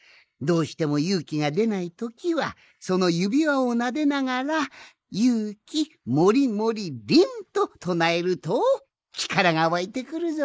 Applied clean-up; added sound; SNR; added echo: neural mask model Resemble Enhance denoiser.